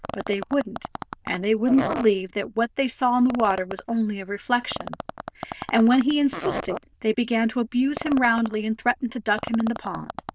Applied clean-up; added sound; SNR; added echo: neural diffusion model UNIVERSE++.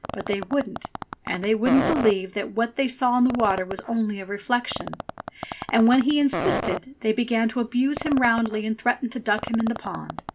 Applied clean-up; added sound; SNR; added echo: none; Fart; 10 dB; none.